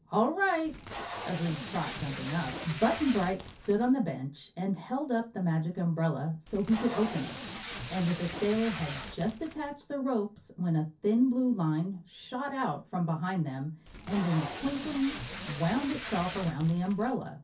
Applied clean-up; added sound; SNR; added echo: none; Packing tape, duct tape; 10 dB; reverberation time 0.3 s.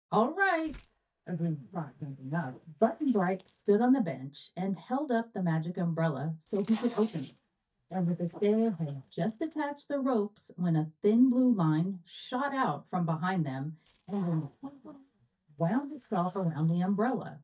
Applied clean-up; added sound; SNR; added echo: neural mask model DeepFilterNet 3.